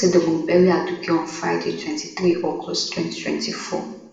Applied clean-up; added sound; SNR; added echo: none; none; none; reverberation time 0.8 s.